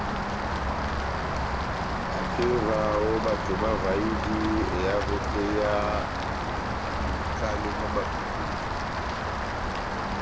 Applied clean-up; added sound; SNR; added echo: none; Rain; -3 dB; none.